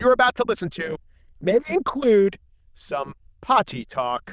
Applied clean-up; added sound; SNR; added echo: neural diffusion model UNIVERSE++.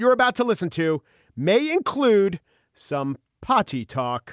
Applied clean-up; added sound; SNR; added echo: none; none; none; none.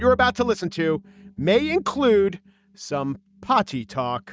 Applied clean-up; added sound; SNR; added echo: neural mask model RNNoise.